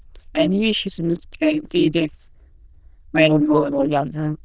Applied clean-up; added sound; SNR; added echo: neural diffusion model UNIVERSE++.